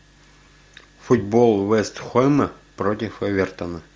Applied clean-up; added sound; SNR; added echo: none; none; none; none.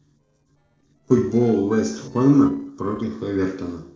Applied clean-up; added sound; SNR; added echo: neural separator model SepFormer DNS4.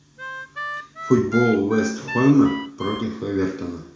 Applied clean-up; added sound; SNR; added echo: none; Harmonica; 11 dB; reverberation time 0.6 s.